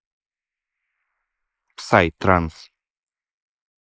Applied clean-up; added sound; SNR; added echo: neural mask model Resemble Enhance denoiser.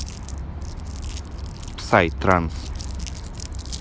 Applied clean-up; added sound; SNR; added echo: none; Crumpling, crinkling; 18 dB; none.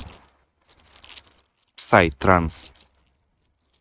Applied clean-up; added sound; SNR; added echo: neural mask model RNNoise.